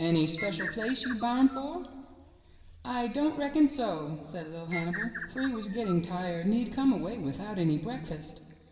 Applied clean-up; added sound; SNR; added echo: none; Bird; 14 dB; reverberation time 1.6 s.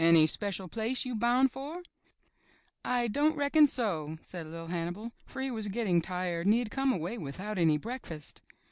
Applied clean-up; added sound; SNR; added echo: none; none; none; none.